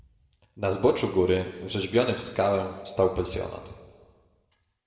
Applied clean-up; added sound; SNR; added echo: none; none; none; reverberation time 1.4 s.